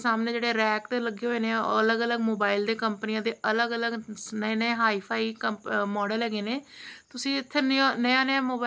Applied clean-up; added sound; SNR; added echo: none; none; none; none.